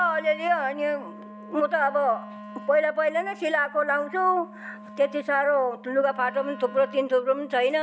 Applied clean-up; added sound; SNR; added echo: none; Wind instrument, woodwind instrument; 17 dB; none.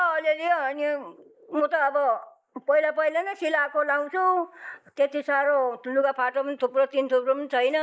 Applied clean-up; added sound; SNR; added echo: neural mask model Resemble Enhance denoiser.